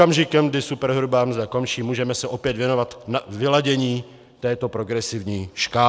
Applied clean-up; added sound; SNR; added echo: none; none; none; none.